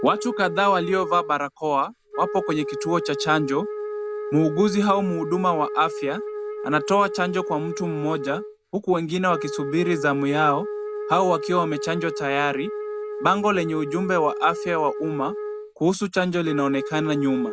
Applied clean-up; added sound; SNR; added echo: none; Wind instrument, woodwind instrument; 7 dB; none.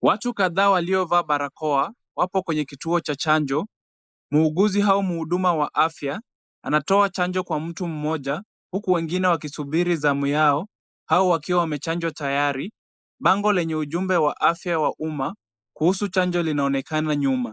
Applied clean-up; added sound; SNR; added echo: neural mask model Resemble Enhance denoiser.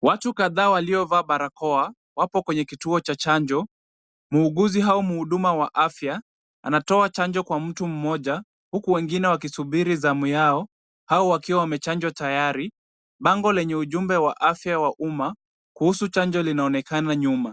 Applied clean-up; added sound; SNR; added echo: none; none; none; none.